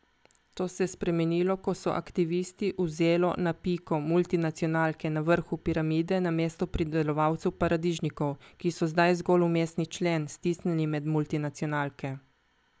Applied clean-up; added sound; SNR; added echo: none; none; none; none.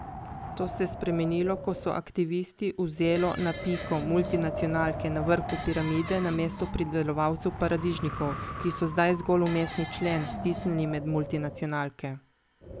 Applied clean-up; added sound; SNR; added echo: none; Wind + Fart; 8 dB; none.